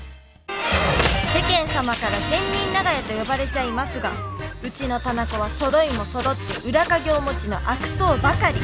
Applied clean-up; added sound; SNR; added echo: none; none; none; none.